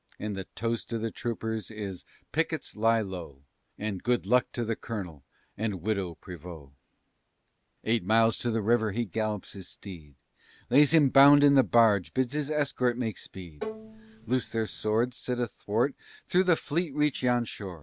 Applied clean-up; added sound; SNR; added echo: none; Bowed string instrument; 13 dB; none.